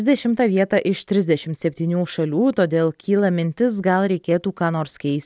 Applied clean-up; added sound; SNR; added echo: none; none; none; none.